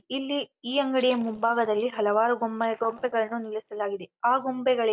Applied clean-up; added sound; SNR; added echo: neural mask model DeepFilterNet 3.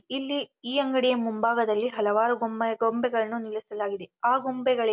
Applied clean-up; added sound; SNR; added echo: none; none; none; none.